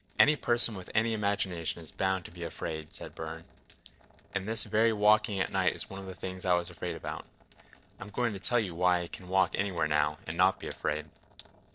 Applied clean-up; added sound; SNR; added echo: neural separator model SepFormer DNS4.